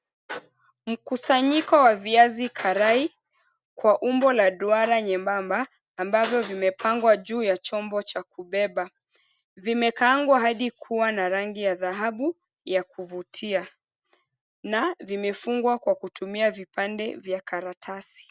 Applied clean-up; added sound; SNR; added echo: none; none; none; none.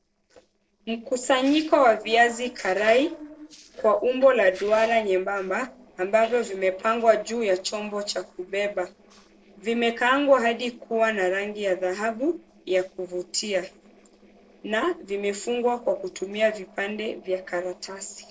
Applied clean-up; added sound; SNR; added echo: neural separator model SepFormer DNS4.